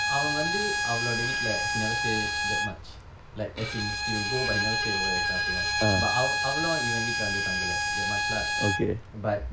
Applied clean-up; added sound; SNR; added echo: none; Bowed string instrument; -3 dB; none.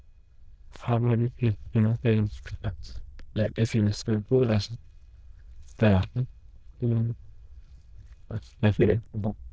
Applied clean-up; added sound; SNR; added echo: neural diffusion model UNIVERSE++.